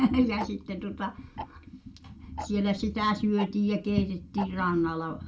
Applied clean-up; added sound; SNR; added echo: none; Tick-tock; 16 dB; reverberation time 0.2 s.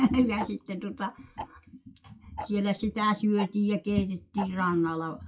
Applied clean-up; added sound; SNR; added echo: classical method WPE with log-MMSE.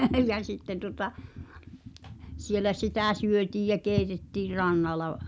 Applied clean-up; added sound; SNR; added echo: none; none; none; none.